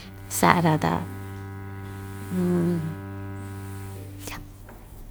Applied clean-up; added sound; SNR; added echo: none; Bowed string instrument; 9 dB; none.